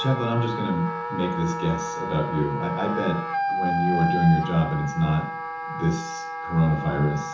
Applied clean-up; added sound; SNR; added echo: none; Wind instrument, woodwind instrument; 4 dB; reverberation time 0.7 s.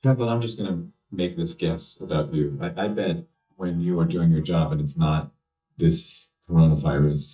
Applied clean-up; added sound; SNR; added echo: neural mask model DeepFilterNet 3.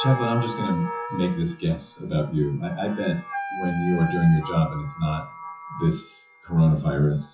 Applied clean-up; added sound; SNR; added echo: classical method WPE with log-MMSE.